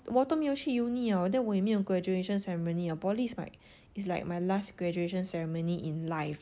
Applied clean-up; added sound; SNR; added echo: none; none; none; none.